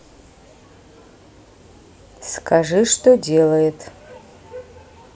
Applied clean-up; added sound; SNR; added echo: none; none; none; none.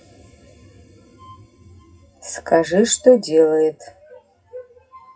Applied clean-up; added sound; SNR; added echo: classical method WPE with log-MMSE.